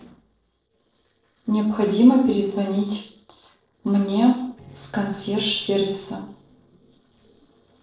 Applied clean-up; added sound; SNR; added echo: neural separator model SepFormer DNS4.